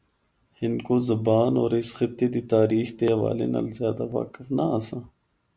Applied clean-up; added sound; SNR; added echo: none; none; none; none.